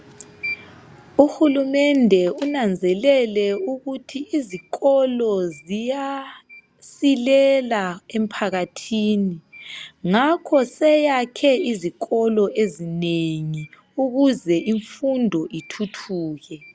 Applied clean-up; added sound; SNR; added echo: none; none; none; none.